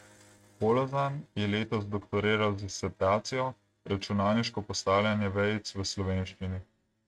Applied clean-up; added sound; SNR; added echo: neural mask model RNNoise.